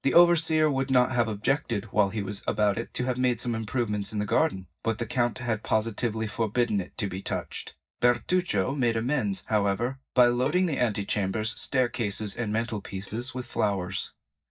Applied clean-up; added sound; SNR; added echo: neural mask model DeepFilterNet 3.